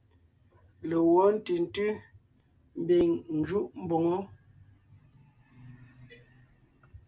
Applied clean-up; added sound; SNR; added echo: none; none; none; none.